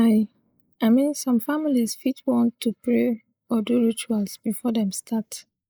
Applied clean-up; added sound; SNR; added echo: neural mask model Resemble Enhance denoiser.